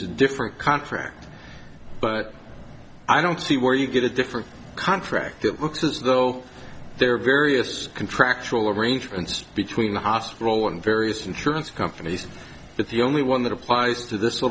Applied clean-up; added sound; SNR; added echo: none; none; none; none.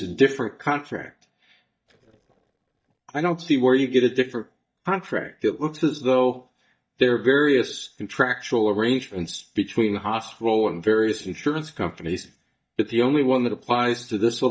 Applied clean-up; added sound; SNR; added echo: neural mask model DeepFilterNet 3.